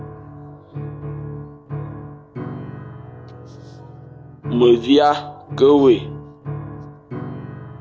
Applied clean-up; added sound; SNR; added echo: none; Piano; 11 dB; none.